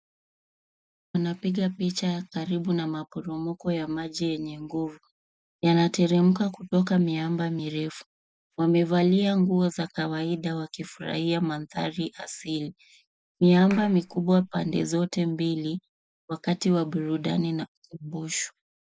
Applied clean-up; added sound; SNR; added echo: none; Clapping; 19 dB; none.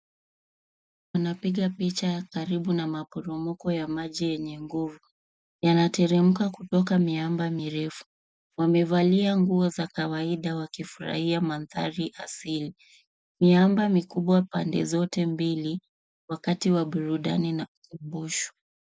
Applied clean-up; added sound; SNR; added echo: none; none; none; none.